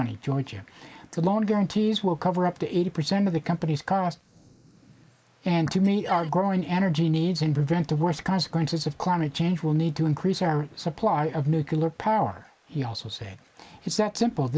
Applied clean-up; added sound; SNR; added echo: neural mask model Resemble Enhance denoiser.